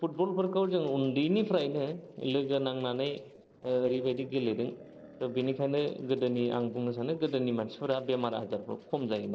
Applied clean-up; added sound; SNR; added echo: neural separator model SepFormer DNS4.